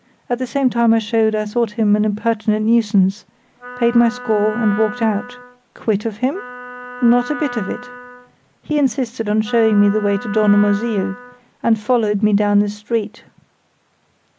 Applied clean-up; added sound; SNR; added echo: none; Wind instrument, woodwind instrument; 14 dB; none.